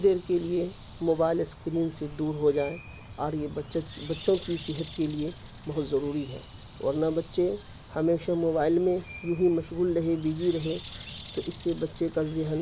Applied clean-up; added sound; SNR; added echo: none; Bird; 16 dB; none.